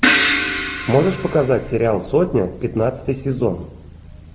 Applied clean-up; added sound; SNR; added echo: none; Crash cymbal; 1 dB; none.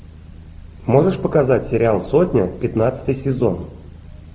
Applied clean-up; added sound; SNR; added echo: none; none; none; none.